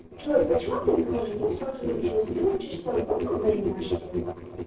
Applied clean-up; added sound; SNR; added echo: neural separator model SepFormer DNS4.